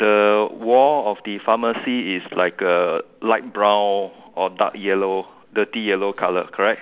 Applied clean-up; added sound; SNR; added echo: none; none; none; none.